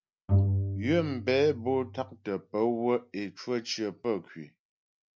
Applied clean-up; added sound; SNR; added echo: none; Bowed string instrument; 1 dB; none.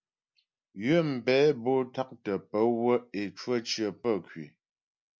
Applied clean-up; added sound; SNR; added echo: none; none; none; none.